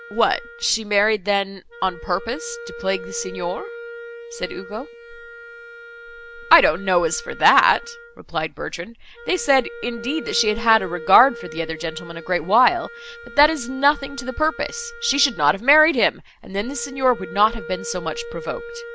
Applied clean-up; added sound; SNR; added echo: none; Wind instrument, woodwind instrument; 15 dB; none.